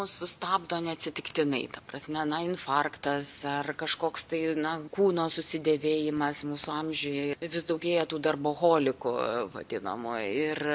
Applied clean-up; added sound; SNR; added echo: none; none; none; none.